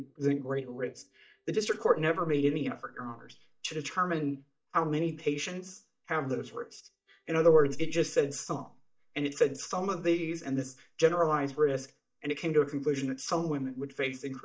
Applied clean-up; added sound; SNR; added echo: neural mask model DeepFilterNet 3.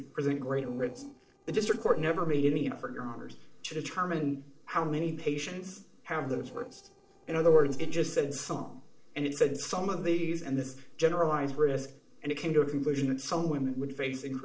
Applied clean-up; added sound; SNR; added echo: neural separator model SepFormer DNS4.